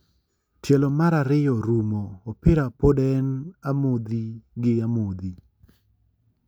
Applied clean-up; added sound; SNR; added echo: none; none; none; none.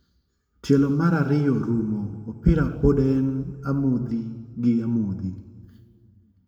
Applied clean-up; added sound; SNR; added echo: none; none; none; reverberation time 1.7 s.